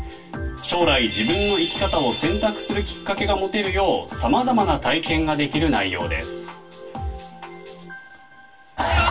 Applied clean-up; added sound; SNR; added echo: none; none; none; reverberation time 0.2 s.